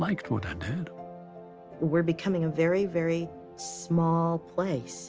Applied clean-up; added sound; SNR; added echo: none; none; none; none.